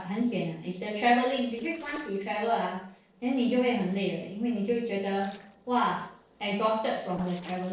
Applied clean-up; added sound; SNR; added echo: neural separator model SepFormer DNS4.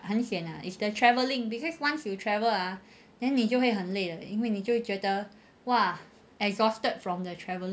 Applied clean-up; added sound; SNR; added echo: none; none; none; none.